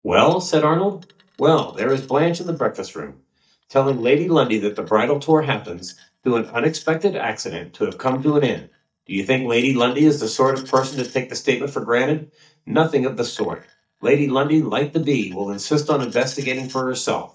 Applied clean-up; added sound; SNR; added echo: neural mask model DeepFilterNet 3.